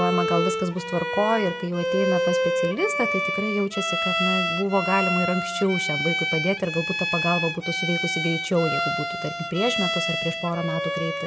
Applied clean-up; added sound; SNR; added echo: none; Bowed string instrument; 0 dB; reverberation time 1.0 s.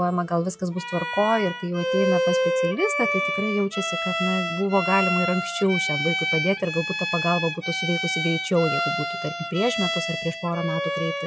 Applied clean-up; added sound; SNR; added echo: classical method WPE with log-MMSE.